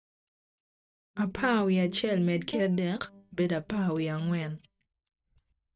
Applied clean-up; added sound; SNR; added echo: neural mask model DeepFilterNet 3.